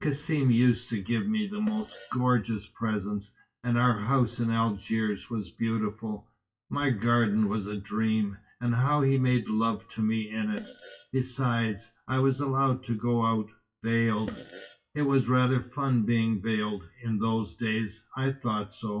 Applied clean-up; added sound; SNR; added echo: classical method WPE with log-MMSE.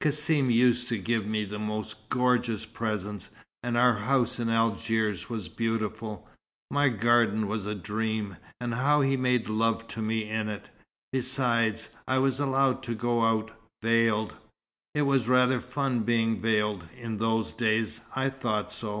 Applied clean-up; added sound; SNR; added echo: none; none; none; none.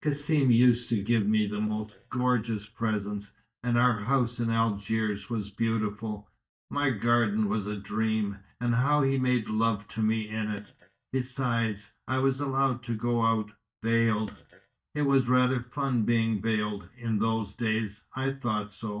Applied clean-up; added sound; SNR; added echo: neural mask model DeepFilterNet 3.